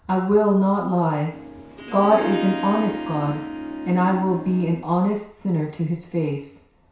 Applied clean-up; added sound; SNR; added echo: none; Harp; 8 dB; reverberation time 0.6 s.